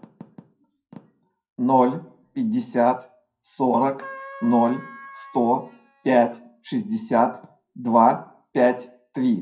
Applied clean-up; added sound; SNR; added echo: classical method WPE with log-MMSE.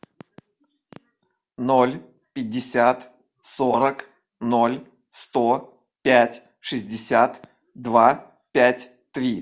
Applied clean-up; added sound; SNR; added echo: none; none; none; none.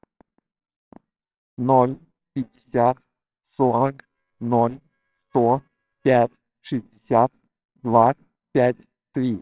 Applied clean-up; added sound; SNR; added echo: neural separator model SepFormer WHAMR!.